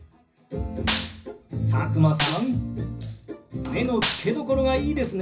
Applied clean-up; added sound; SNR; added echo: none; Gunshot, gunfire; 0 dB; reverberation time 0.4 s.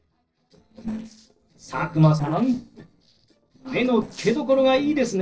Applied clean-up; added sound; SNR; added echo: neural separator model SepFormer DNS4.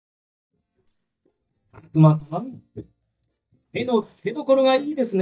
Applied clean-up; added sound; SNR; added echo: neural mask model DeepFilterNet 3.